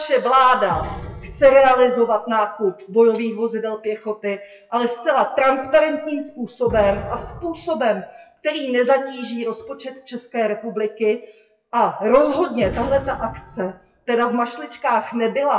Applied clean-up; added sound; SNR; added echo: classical method WPE with log-MMSE.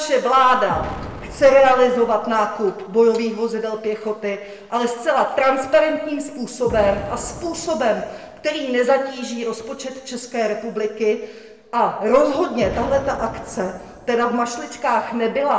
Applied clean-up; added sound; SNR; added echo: none; Explosion; 19 dB; reverberation time 1.1 s.